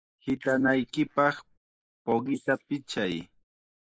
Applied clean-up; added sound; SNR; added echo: neural mask model Resemble Enhance denoiser.